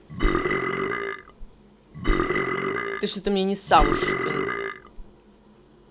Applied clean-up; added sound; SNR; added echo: none; Burping, eructation; -1 dB; none.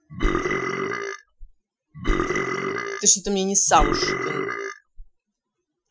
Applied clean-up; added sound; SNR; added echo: classical method Wiener filter.